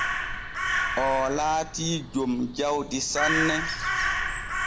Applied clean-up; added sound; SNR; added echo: none; Crow; 1 dB; none.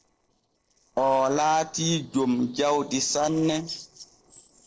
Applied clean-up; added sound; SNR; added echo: neural separator model SepFormer DNS4.